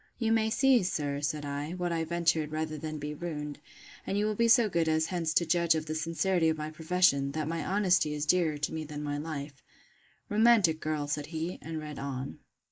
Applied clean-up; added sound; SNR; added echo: neural mask model Resemble Enhance denoiser.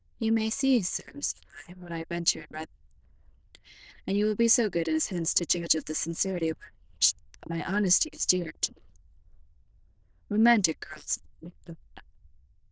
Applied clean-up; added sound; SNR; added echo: neural diffusion model UNIVERSE++.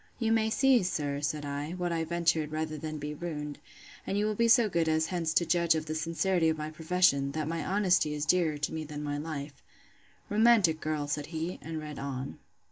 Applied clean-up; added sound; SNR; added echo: none; none; none; none.